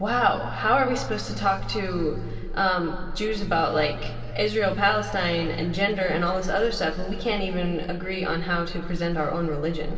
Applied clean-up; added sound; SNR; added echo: none; Bass guitar; 13 dB; reverberation time 2.7 s.